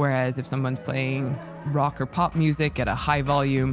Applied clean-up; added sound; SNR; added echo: none; none; none; none.